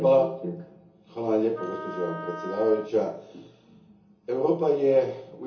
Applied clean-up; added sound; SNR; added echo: none; Wind instrument, woodwind instrument; 12 dB; reverberation time 0.7 s.